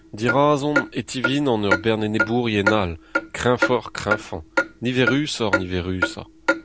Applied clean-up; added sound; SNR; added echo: none; Clock; 3 dB; none.